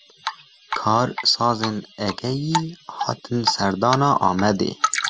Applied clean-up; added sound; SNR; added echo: none; Drip; 8 dB; none.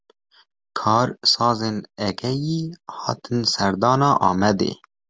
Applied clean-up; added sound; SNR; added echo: none; none; none; none.